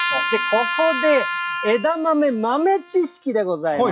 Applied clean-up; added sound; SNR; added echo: classical method log-MMSE.